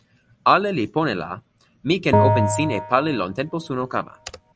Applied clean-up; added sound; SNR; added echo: none; Bell; 0 dB; none.